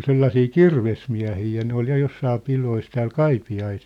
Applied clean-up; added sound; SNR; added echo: none; none; none; none.